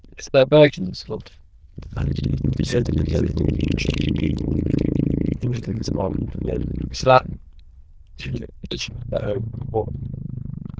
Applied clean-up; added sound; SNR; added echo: neural diffusion model UNIVERSE++.